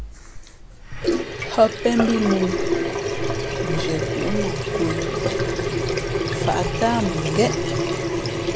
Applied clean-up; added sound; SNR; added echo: none; Sink (filling or washing) / Water tap, faucet; -1 dB; none.